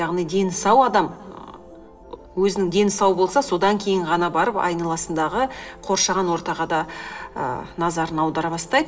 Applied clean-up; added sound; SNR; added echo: none; none; none; reverberation time 1.3 s.